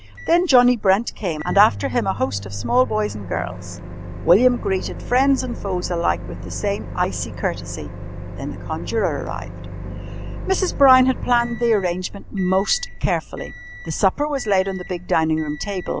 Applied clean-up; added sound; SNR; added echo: none; Microwave oven; 9 dB; none.